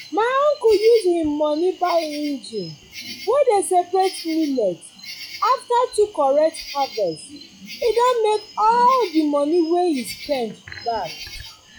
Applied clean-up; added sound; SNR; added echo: classical method log-MMSE.